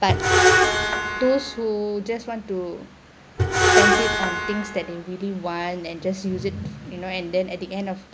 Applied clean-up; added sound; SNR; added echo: none; Screech; -5 dB; none.